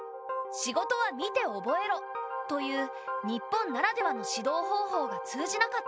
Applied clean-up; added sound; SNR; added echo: none; none; none; none.